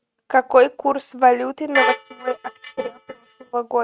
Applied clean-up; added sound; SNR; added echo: neural mask model RNNoise.